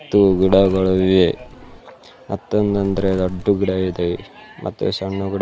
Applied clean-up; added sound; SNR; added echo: none; Bird; 14 dB; none.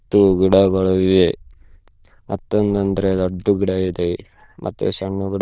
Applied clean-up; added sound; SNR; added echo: neural diffusion model UNIVERSE++.